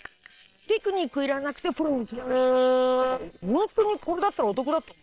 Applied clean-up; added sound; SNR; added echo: neural separator model SepFormer WHAM!.